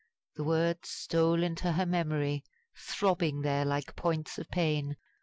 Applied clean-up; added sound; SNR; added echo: none; none; none; none.